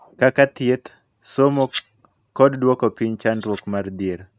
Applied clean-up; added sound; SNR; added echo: neural mask model RNNoise.